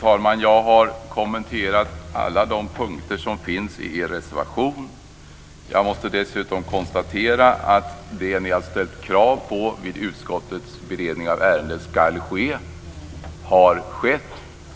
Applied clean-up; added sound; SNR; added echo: none; Accelerating, revving, vroom + Bass guitar; 17 dB; none.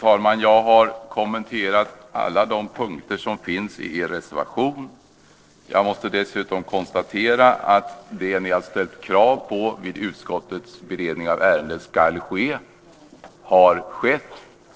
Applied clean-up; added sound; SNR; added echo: neural separator model SepFormer DNS4.